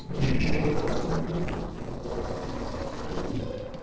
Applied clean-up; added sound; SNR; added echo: neural separator model SepFormer DNS4.